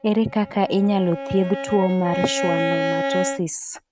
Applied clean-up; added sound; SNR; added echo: neural mask model RNNoise.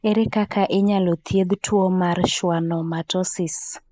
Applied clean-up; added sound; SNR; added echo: neural mask model Resemble Enhance denoiser.